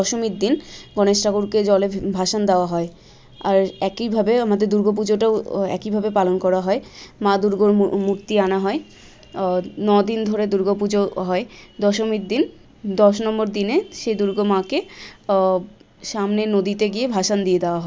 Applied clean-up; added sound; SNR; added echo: none; none; none; none.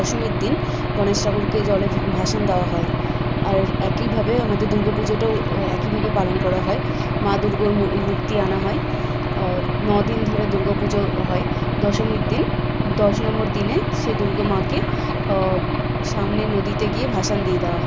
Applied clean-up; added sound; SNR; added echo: none; Engine / Aircraft; -2 dB; none.